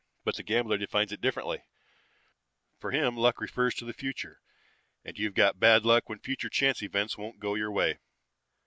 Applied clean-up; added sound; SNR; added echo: none; none; none; none.